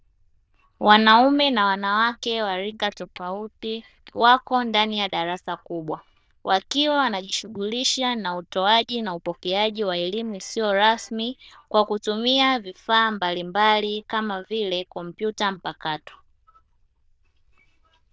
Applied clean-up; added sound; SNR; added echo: neural diffusion model UNIVERSE++.